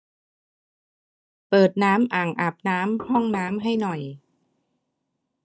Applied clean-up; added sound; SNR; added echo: neural mask model DeepFilterNet 3.